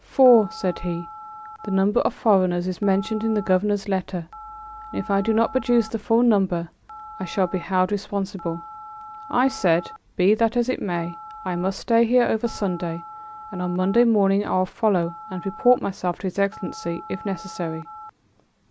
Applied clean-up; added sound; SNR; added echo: none; Telephone; 18 dB; none.